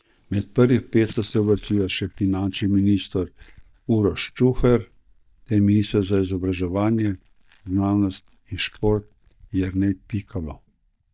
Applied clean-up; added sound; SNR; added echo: neural mask model DeepFilterNet 3.